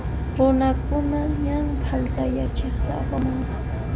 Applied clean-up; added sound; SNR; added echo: none; Aircraft; 0 dB; none.